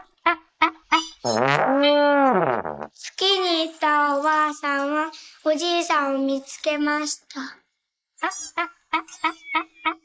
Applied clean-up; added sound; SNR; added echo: neural mask model Resemble Enhance denoiser.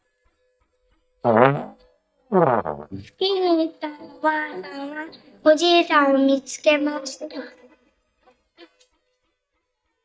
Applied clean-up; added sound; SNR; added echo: neural mask model DeepFilterNet 3.